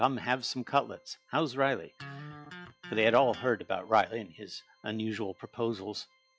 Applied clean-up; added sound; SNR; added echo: classical method log-MMSE.